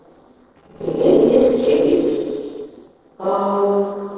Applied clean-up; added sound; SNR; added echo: neural separator model SepFormer DNS4.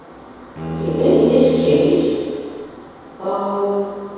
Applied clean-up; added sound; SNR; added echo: none; Bowed string instrument; 11 dB; reverberation time 2.0 s.